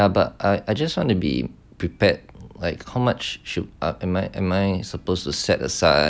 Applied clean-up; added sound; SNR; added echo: none; none; none; none.